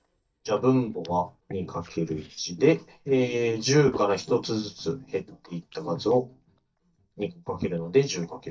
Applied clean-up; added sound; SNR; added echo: neural mask model DeepFilterNet 3.